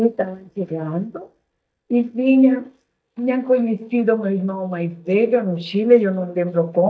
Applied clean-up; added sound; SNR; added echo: neural mask model DeepFilterNet 3.